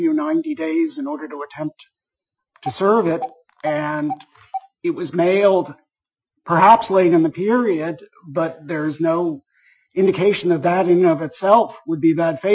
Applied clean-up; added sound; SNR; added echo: classical method Wiener filter.